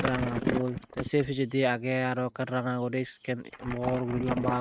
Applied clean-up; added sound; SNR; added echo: neural mask model RNNoise.